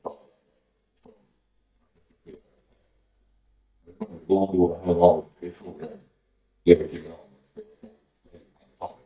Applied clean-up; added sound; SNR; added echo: neural mask model DeepFilterNet 3.